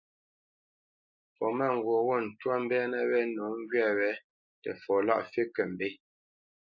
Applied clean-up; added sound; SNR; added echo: neural mask model Resemble Enhance denoiser.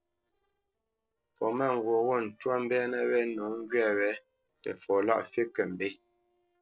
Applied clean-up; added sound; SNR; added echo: neural separator model SepFormer DNS4.